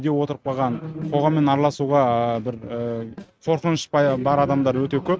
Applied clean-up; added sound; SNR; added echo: neural mask model RNNoise.